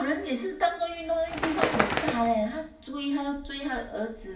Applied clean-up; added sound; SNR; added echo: none; Bird; 2 dB; reverberation time 0.6 s.